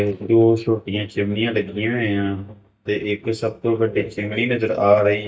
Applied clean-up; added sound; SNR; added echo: neural mask model DeepFilterNet 3.